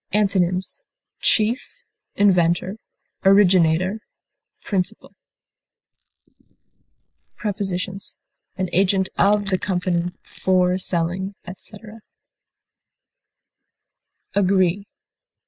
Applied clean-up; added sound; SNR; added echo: neural mask model Resemble Enhance denoiser.